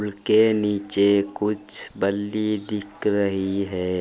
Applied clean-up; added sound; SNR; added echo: none; none; none; none.